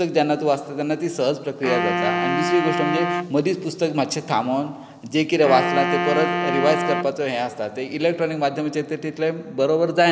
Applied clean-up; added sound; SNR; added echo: none; Wind instrument, woodwind instrument; 4 dB; none.